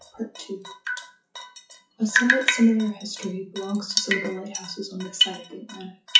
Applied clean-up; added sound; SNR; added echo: classical method WPE with log-MMSE.